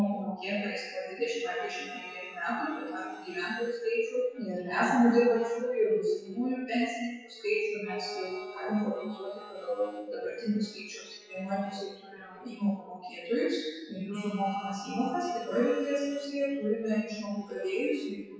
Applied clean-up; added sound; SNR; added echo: classical method WPE with log-MMSE.